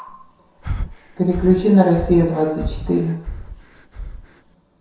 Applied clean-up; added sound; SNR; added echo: none; Breathing; 9 dB; reverberation time 0.7 s.